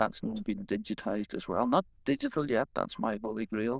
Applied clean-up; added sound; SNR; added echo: neural diffusion model UNIVERSE++.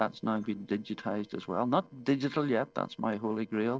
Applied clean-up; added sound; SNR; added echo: neural separator model SepFormer DNS4.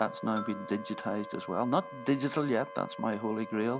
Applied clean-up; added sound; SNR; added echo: none; Wind instrument, woodwind instrument + Marimba, xylophone; 11 dB; none.